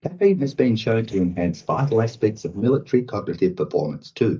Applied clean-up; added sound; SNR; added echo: neural mask model DeepFilterNet 3.